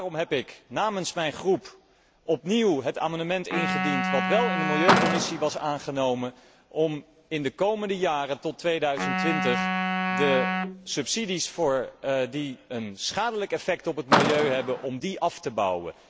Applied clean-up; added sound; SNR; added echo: none; Wind instrument, woodwind instrument + Car; 0 dB; none.